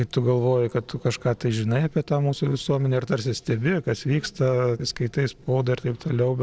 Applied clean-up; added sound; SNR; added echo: neural separator model SepFormer DNS4.